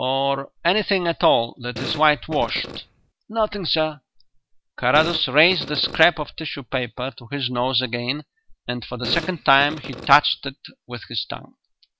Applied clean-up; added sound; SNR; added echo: none; Fart; 12 dB; none.